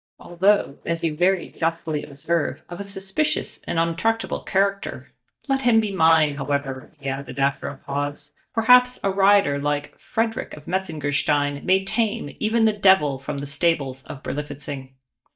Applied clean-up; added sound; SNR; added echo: neural mask model DeepFilterNet 3.